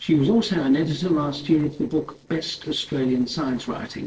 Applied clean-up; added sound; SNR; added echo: neural separator model SepFormer DNS4.